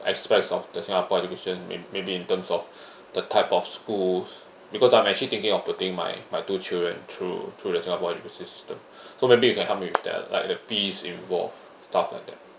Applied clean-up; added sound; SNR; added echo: none; none; none; none.